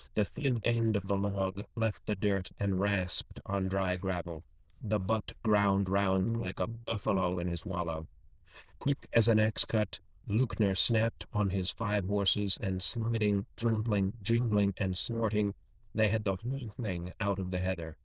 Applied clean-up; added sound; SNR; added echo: neural diffusion model UNIVERSE++.